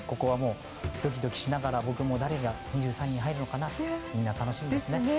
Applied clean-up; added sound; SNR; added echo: none; Drawer open or close; 18 dB; none.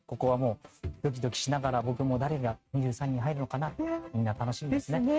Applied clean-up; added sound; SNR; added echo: neural mask model RNNoise.